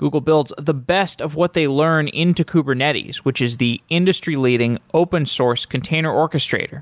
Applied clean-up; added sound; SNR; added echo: none; none; none; none.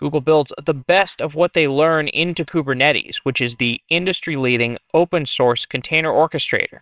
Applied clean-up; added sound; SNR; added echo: neural separator model SepFormer WHAMR!.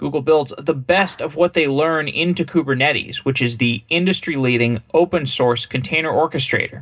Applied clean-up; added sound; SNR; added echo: neural separator model SepFormer DNS4.